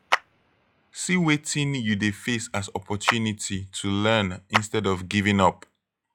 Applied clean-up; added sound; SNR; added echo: classical method log-MMSE.